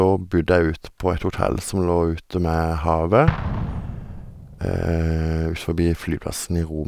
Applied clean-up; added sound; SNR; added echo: none; Explosion; 11 dB; none.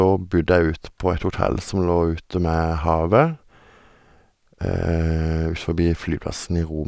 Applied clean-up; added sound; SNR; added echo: none; none; none; none.